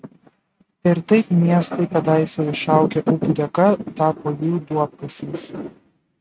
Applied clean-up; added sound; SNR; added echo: neural mask model RNNoise.